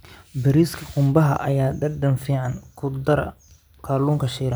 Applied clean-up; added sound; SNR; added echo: none; none; none; none.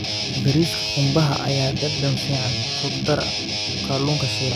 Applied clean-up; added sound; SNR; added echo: none; Guitar; 2 dB; none.